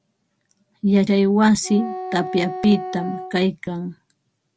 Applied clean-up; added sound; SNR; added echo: none; Wind instrument, woodwind instrument; 11 dB; none.